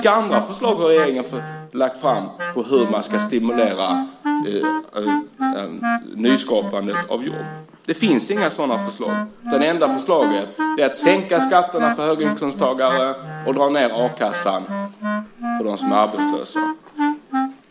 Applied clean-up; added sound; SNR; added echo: none; Wind instrument, woodwind instrument; 5 dB; none.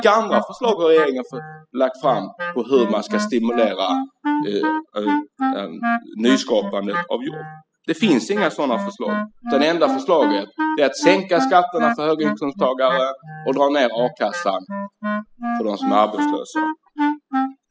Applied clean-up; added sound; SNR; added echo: classical method spectral subtraction.